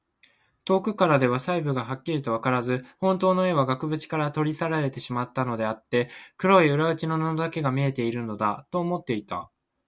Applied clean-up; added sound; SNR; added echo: none; none; none; none.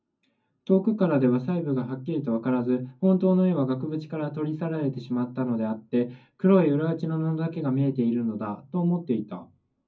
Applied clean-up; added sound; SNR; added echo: none; none; none; reverberation time 0.4 s.